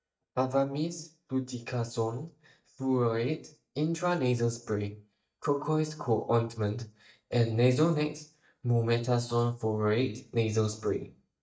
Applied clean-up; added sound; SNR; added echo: neural mask model DeepFilterNet 3.